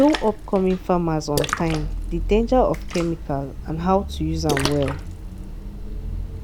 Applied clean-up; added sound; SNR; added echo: none; Splash, splatter; 6 dB; none.